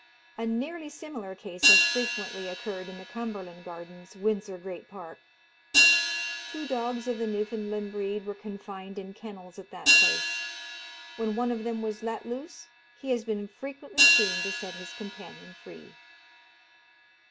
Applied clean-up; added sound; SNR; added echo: none; Hi-hat; -4 dB; none.